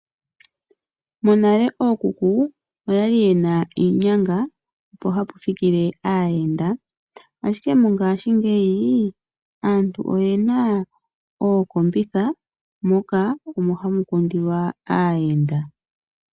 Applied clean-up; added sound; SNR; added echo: none; none; none; none.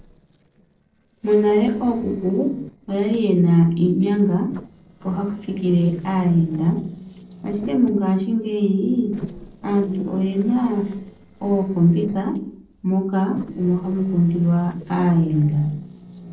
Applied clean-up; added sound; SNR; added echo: neural separator model SepFormer DNS4.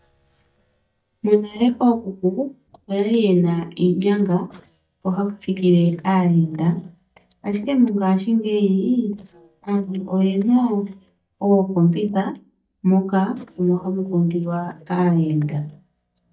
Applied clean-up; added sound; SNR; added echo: neural mask model DeepFilterNet 3.